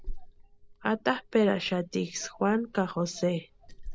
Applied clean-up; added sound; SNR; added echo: none; Liquid; 13 dB; none.